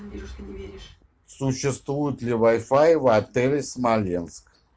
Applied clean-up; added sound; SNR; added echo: none; none; none; none.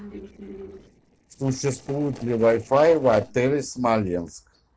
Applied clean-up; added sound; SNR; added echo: neural separator model SepFormer DNS4.